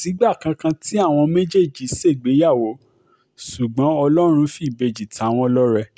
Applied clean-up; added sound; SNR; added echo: none; none; none; none.